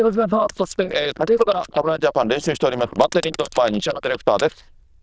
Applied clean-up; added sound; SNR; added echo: neural diffusion model UNIVERSE++.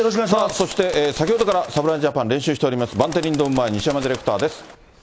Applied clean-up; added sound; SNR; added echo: none; Bird; 16 dB; none.